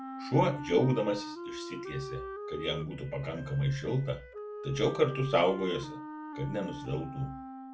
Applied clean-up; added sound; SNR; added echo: none; Wind instrument, woodwind instrument; 10 dB; reverberation time 0.2 s.